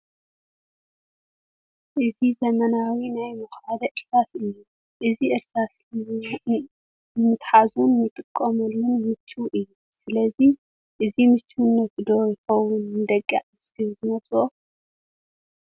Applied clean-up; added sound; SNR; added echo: none; none; none; none.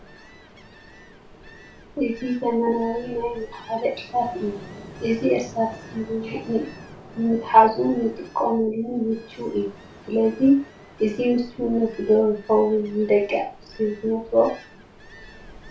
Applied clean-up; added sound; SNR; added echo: none; Ocean; 20 dB; reverberation time 0.3 s.